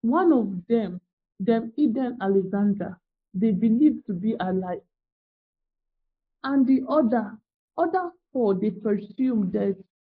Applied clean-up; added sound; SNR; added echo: neural mask model Resemble Enhance denoiser.